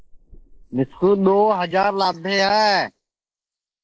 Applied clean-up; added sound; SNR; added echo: neural mask model Resemble Enhance denoiser.